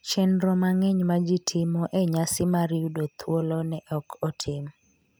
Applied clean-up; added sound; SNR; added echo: none; none; none; none.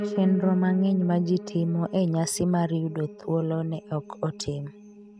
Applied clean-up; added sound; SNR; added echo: neural mask model RNNoise.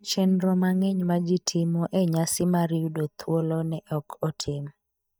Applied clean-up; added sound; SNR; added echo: neural mask model DeepFilterNet 3.